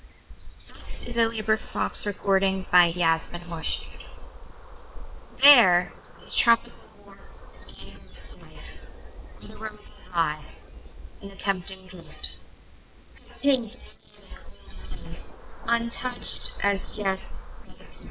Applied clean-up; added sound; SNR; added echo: neural separator model SepFormer WHAM!.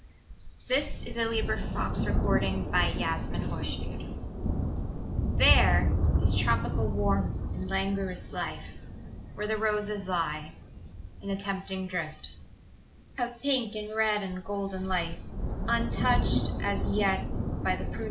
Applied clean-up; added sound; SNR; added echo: none; Thunder; -1 dB; none.